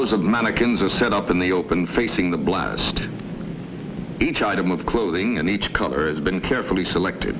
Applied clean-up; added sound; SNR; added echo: none; none; none; none.